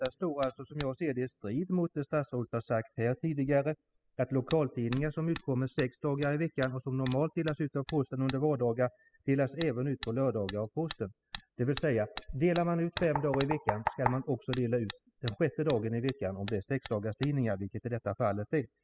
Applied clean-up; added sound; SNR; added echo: classical method spectral subtraction.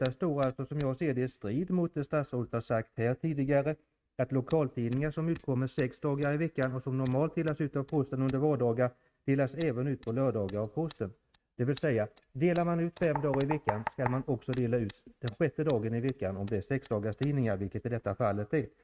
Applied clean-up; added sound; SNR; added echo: neural mask model RNNoise.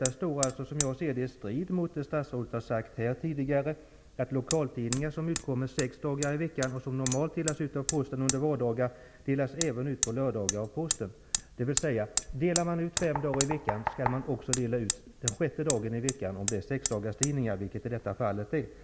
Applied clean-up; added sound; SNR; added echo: none; Knock + Hammer; 6 dB; none.